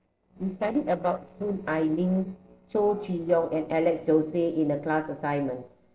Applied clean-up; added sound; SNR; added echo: neural separator model SepFormer DNS4.